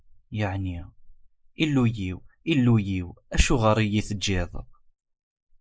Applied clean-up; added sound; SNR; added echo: neural mask model Resemble Enhance denoiser.